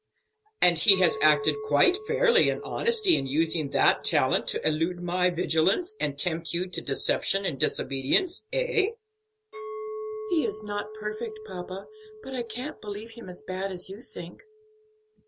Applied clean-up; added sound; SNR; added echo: none; Chink, clink; 13 dB; none.